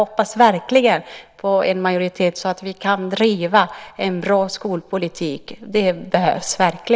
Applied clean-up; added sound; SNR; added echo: none; none; none; none.